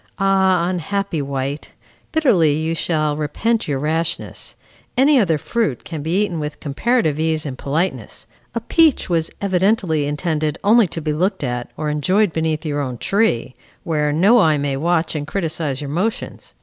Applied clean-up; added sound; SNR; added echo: none; none; none; none.